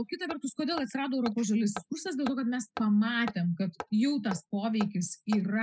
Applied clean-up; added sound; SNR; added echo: classical method spectral subtraction.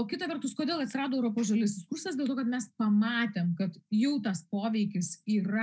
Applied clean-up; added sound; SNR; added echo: none; none; none; none.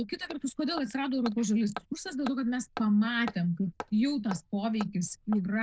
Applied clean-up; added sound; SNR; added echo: neural diffusion model UNIVERSE++.